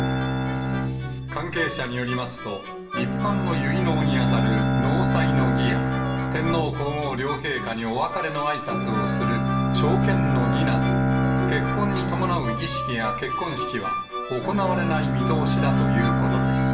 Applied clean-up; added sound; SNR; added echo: none; Bowed string instrument; -4 dB; reverberation time 0.7 s.